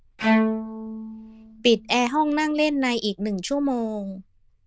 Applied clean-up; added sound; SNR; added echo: neural diffusion model UNIVERSE++.